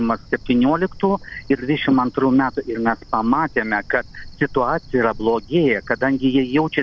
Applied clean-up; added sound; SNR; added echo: none; Cricket; 19 dB; none.